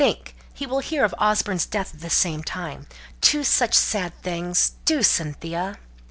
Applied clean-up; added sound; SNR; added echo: none; none; none; none.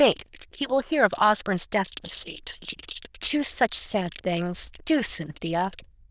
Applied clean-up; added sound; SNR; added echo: neural diffusion model UNIVERSE++.